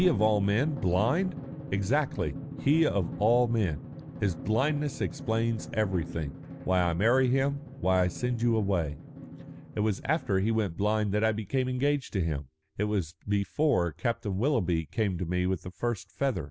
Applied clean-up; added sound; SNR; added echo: none; Drum; 14 dB; none.